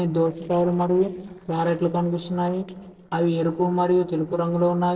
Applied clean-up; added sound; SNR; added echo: neural separator model SepFormer DNS4.